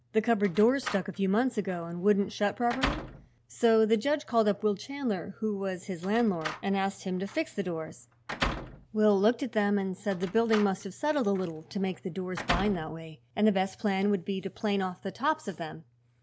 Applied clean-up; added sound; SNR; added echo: none; Slam; 10 dB; none.